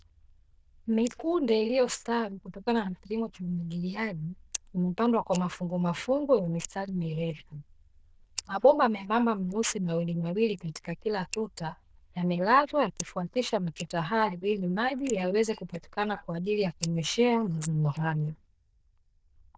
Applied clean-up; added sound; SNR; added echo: neural diffusion model UNIVERSE++.